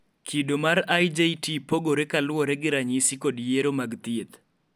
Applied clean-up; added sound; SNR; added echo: none; none; none; none.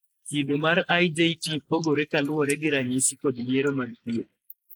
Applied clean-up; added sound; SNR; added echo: neural mask model Resemble Enhance denoiser.